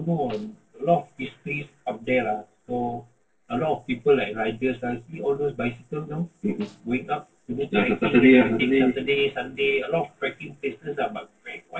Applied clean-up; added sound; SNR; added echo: neural separator model SepFormer DNS4.